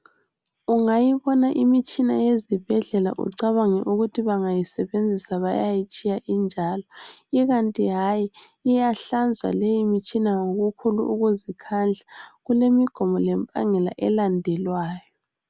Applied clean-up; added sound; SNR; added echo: none; none; none; none.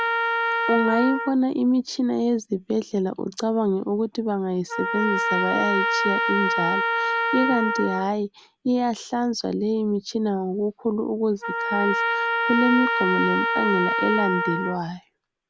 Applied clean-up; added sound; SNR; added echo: none; Trumpet; 2 dB; none.